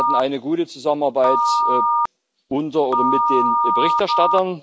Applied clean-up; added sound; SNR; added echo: none; Telephone; -2 dB; none.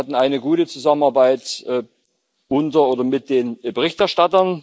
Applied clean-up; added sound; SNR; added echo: neural mask model Resemble Enhance denoiser.